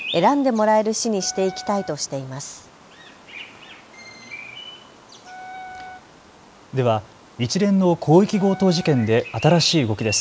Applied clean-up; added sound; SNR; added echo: none; Bird vocalization, bird call, bird song + Wind instrument, woodwind instrument; 17 dB; none.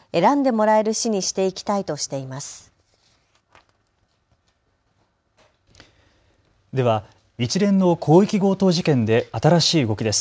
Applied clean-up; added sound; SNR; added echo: none; none; none; none.